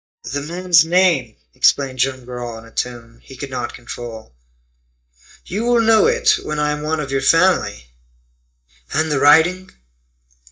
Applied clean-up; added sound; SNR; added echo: neural mask model DeepFilterNet 3.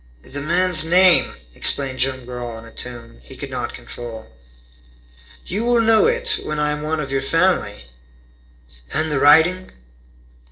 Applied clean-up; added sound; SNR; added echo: neural separator model SepFormer DNS4.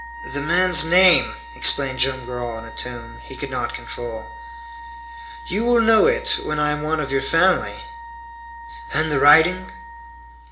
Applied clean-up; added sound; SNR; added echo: none; Wind instrument, woodwind instrument; 16 dB; reverberation time 0.4 s.